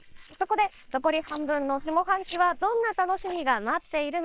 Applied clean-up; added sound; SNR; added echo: neural separator model SepFormer WHAM!.